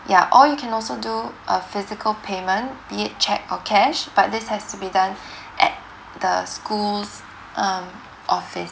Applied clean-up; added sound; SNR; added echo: none; none; none; none.